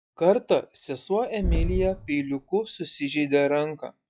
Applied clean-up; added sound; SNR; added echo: classical method log-MMSE.